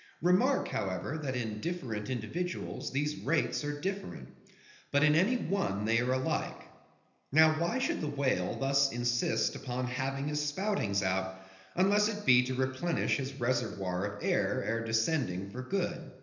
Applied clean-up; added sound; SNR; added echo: none; none; none; reverberation time 0.8 s.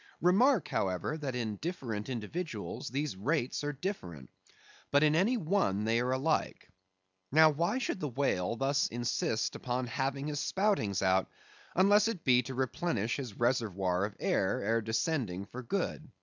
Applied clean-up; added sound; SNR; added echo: none; none; none; none.